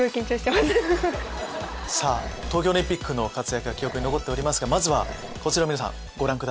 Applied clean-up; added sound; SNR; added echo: none; Growling; 15 dB; none.